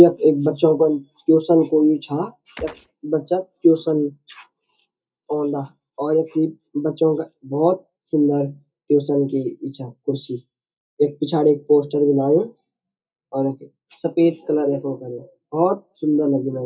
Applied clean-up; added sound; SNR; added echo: neural mask model DeepFilterNet 3.